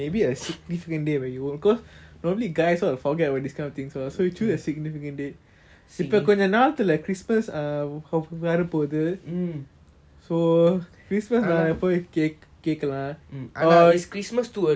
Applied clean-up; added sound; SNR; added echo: none; none; none; none.